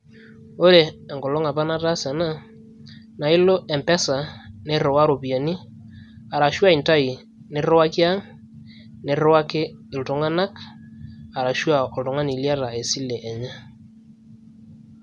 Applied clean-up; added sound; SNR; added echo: none; none; none; none.